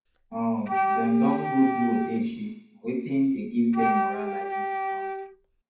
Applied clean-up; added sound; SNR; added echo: none; Wind instrument, woodwind instrument; 3 dB; reverberation time 0.6 s.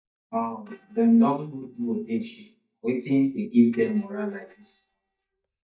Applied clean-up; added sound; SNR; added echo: neural mask model DeepFilterNet 3.